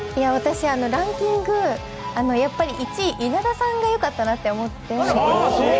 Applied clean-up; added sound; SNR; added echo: none; Piano; 13 dB; none.